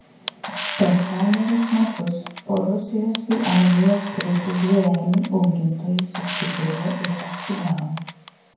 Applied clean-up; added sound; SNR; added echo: none; Camera; 12 dB; reverberation time 0.9 s.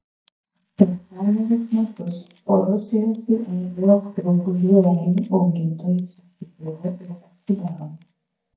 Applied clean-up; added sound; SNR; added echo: neural mask model DeepFilterNet 3.